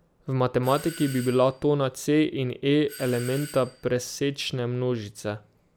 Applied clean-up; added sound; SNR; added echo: none; Doorbell; 19 dB; none.